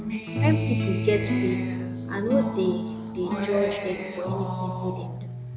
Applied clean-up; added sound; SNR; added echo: none; Acoustic guitar; -2 dB; none.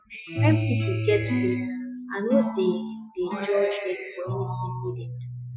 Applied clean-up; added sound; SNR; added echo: classical method Wiener filter.